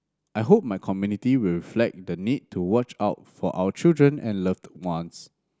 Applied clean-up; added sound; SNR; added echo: none; none; none; none.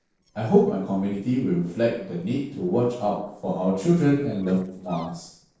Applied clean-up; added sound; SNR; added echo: neural separator model SepFormer DNS4.